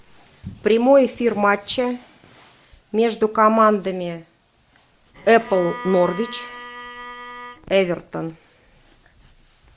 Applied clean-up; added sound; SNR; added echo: none; Bowed string instrument; 14 dB; none.